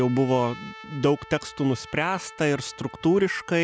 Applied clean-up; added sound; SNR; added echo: none; Trumpet; 19 dB; none.